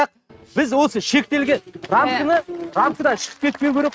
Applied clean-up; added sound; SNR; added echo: neural mask model RNNoise.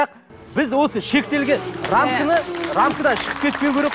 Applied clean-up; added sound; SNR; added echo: none; Motorcycle / Engine; 11 dB; none.